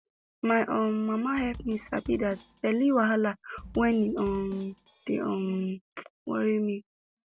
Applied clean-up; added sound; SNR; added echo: none; Bass drum / Snare drum; 19 dB; none.